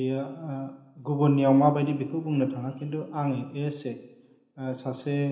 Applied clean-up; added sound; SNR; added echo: none; none; none; reverberation time 1.1 s.